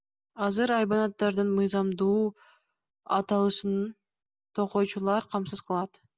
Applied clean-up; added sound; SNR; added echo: none; none; none; none.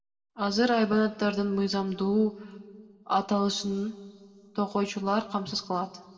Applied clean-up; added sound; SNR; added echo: none; none; none; reverberation time 1.1 s.